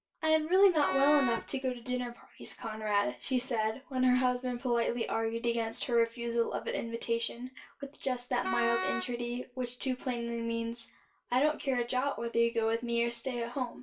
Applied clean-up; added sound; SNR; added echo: none; Wind instrument, woodwind instrument; 6 dB; reverberation time 0.2 s.